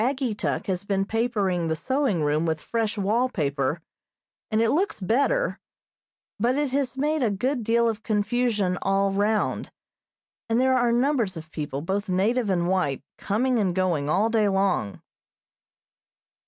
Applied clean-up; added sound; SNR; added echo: none; none; none; none.